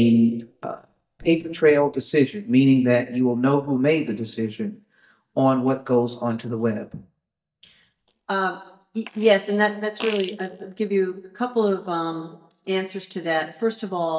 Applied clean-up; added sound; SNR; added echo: neural mask model DeepFilterNet 3.